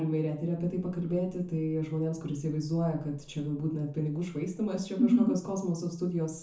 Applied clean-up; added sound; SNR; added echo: none; none; none; reverberation time 0.7 s.